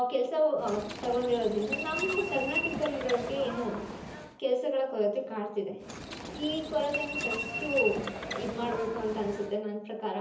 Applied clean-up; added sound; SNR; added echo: none; Subway, metro, underground; 5 dB; reverberation time 0.7 s.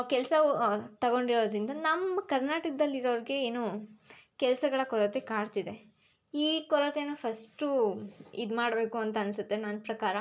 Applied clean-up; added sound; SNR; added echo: none; none; none; none.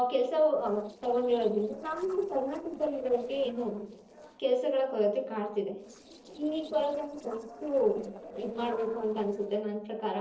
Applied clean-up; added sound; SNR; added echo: neural separator model SepFormer DNS4.